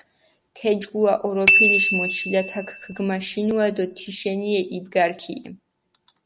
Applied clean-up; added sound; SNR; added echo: none; Bicycle bell; 0 dB; none.